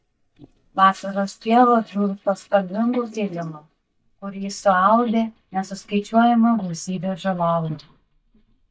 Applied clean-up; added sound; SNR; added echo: neural mask model DeepFilterNet 3.